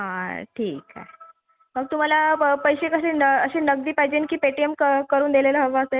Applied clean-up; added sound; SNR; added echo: none; none; none; none.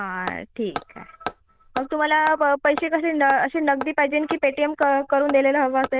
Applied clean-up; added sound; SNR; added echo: neural diffusion model UNIVERSE++.